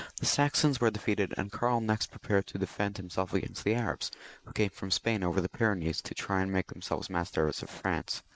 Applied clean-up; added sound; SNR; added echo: neural mask model Resemble Enhance denoiser.